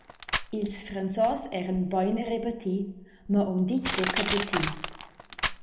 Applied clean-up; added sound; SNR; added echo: none; Crushing; 5 dB; reverberation time 0.7 s.